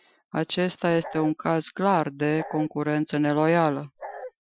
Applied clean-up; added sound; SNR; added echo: classical method Wiener filter.